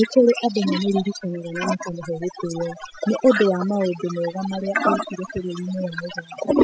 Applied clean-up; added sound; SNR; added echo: classical method spectral subtraction.